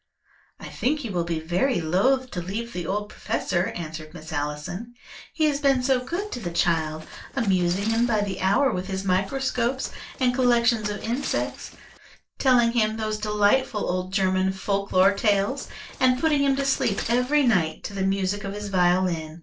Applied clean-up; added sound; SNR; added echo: neural separator model SepFormer DNS4.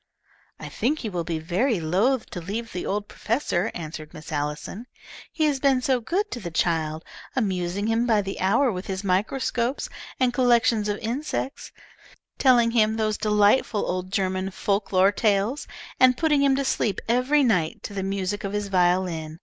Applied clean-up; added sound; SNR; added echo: none; none; none; none.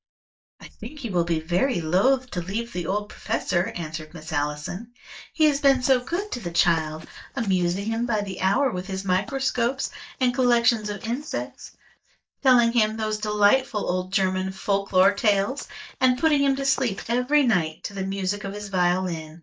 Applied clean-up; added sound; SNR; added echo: neural mask model DeepFilterNet 3.